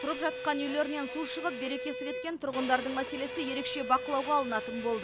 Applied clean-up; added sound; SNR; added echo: none; Bowed string instrument; 7 dB; none.